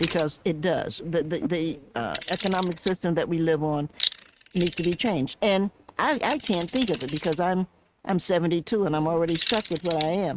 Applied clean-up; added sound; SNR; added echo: neural mask model RNNoise.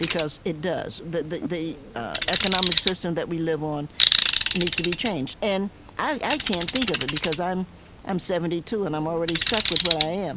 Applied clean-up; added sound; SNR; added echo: none; Tools; 2 dB; none.